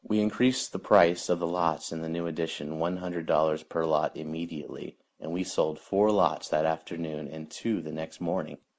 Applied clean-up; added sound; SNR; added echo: none; none; none; none.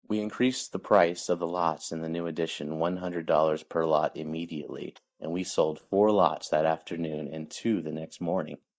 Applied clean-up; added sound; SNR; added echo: neural mask model DeepFilterNet 3.